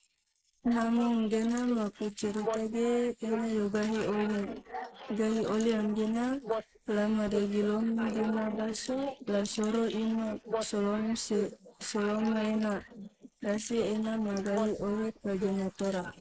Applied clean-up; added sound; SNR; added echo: neural mask model Resemble Enhance denoiser.